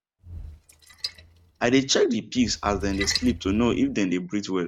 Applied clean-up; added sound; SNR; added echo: neural mask model RNNoise.